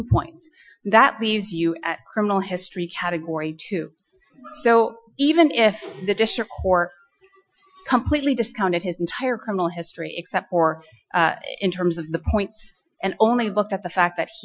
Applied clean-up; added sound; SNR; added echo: classical method Wiener filter.